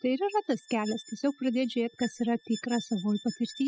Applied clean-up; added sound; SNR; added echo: classical method spectral subtraction.